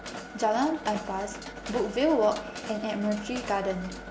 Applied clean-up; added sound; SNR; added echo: none; Mechanisms; 11 dB; none.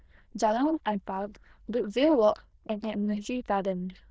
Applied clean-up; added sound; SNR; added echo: neural diffusion model UNIVERSE++.